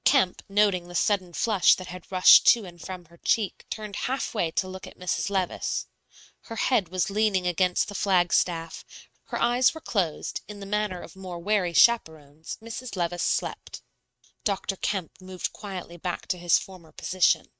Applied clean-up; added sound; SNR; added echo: neural mask model RNNoise.